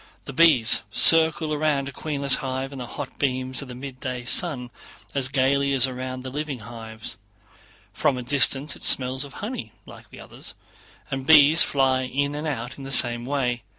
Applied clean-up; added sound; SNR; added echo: none; none; none; none.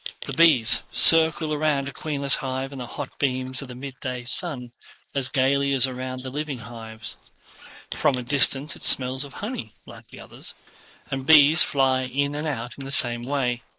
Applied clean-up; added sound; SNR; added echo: neural mask model Resemble Enhance denoiser.